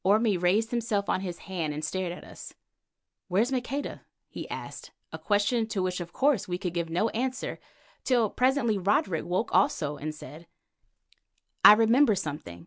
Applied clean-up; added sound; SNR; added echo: none; none; none; none.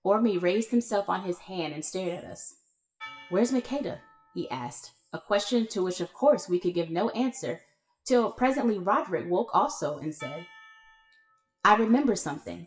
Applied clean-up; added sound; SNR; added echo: classical method WPE with log-MMSE.